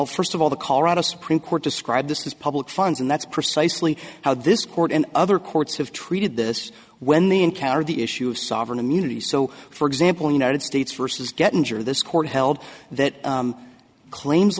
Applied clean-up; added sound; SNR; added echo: none; none; none; none.